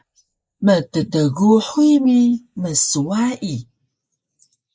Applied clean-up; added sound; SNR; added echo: neural mask model Resemble Enhance denoiser.